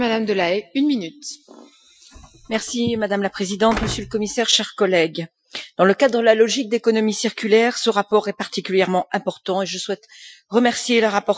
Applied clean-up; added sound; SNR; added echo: classical method Wiener filter.